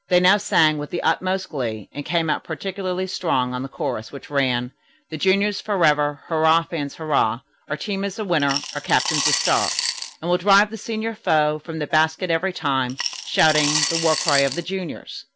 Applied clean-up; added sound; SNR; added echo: none; Coin (dropping) / Glass; 3 dB; none.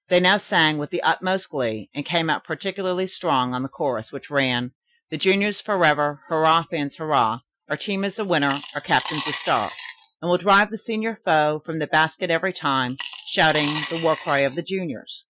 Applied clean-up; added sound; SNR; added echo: classical method Wiener filter.